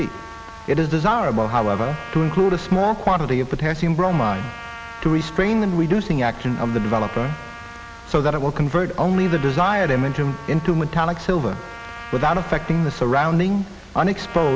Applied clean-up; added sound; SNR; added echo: none; Trumpet; 17 dB; none.